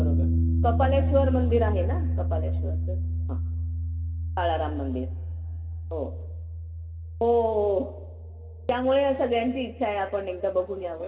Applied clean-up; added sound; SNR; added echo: none; Piano; 0 dB; reverberation time 2.7 s.